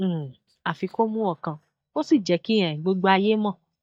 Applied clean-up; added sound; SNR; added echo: neural mask model DeepFilterNet 3.